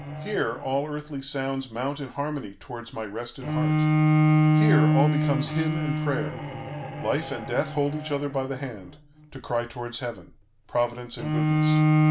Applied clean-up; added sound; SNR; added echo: none; Bowed string instrument; -4 dB; none.